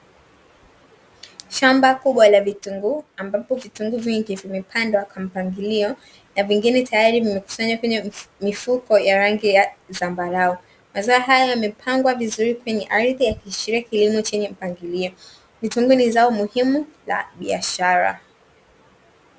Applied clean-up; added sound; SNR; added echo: none; none; none; none.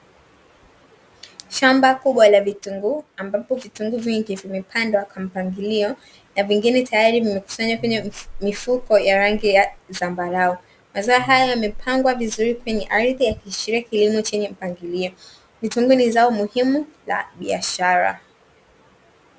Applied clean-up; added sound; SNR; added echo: none; Buzz; 15 dB; none.